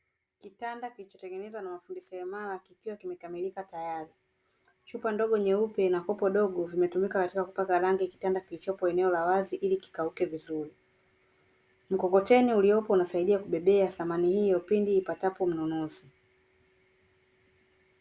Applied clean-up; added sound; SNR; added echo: none; none; none; none.